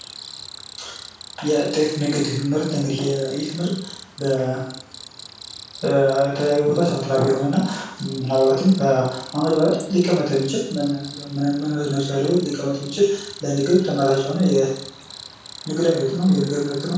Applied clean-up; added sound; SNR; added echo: none; Cricket; 18 dB; reverberation time 0.6 s.